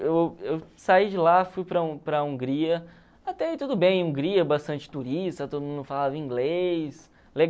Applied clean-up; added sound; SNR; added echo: none; none; none; none.